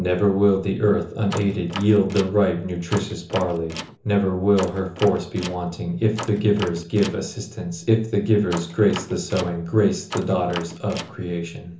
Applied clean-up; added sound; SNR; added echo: none; Door; 15 dB; reverberation time 0.8 s.